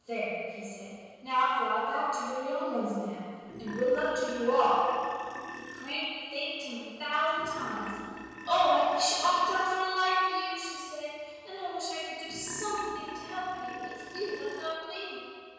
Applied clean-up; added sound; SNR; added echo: none; Burping, eructation; 13 dB; reverberation time 1.9 s.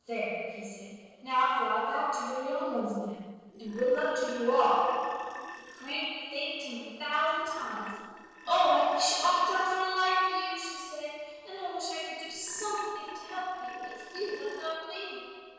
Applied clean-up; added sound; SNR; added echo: neural separator model SepFormer DNS4.